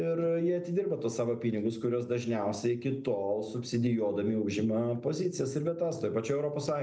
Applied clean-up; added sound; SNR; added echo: none; none; none; none.